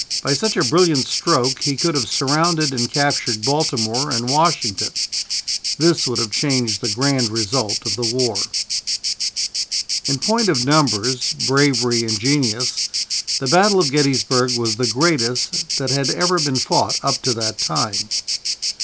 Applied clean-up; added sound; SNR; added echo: none; Insect; 2 dB; none.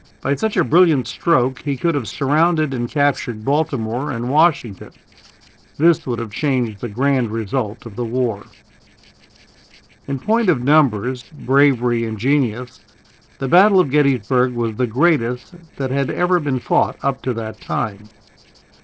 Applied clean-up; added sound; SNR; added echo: neural separator model SepFormer DNS4.